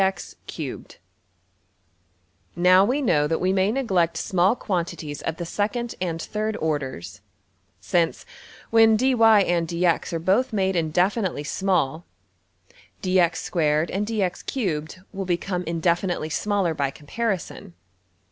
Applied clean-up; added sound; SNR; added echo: none; none; none; none.